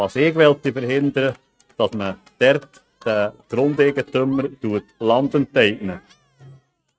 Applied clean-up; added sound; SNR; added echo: neural mask model RNNoise.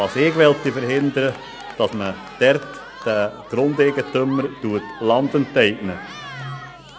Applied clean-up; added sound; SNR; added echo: none; Cheering; 16 dB; none.